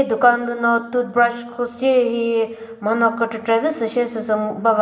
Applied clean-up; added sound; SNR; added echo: none; none; none; reverberation time 1.1 s.